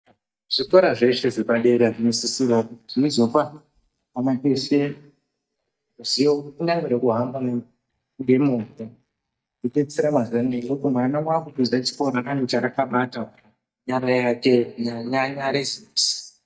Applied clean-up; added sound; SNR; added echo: neural mask model DeepFilterNet 3.